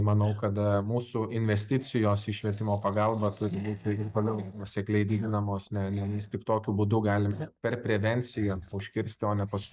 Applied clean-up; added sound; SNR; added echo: neural mask model DeepFilterNet 3.